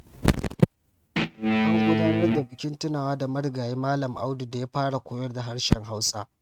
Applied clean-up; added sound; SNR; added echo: neural mask model RNNoise.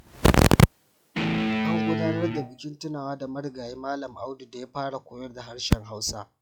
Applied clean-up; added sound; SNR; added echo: classical method log-MMSE.